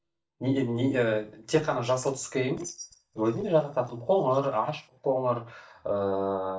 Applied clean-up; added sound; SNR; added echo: neural mask model DeepFilterNet 3.